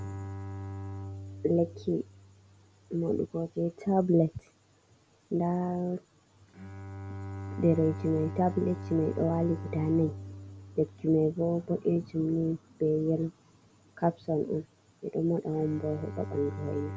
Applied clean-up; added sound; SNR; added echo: none; Bowed string instrument; 12 dB; none.